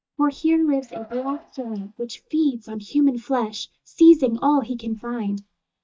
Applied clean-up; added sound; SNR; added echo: neural mask model DeepFilterNet 3.